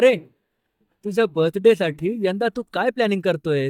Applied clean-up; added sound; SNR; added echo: neural mask model DeepFilterNet 3.